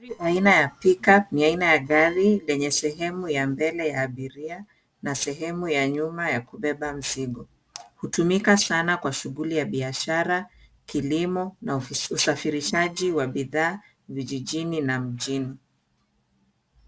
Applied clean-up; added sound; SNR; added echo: neural separator model SepFormer DNS4.